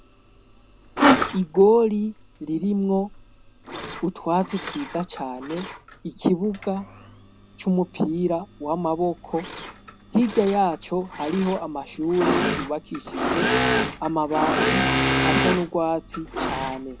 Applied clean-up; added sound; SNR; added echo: none; Engine / Mechanisms; 2 dB; none.